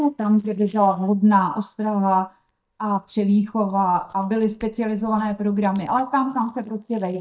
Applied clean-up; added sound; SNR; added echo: neural mask model DeepFilterNet 3.